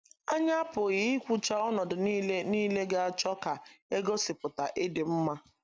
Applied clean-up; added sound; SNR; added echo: none; none; none; none.